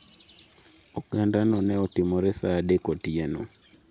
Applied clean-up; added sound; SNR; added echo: none; none; none; none.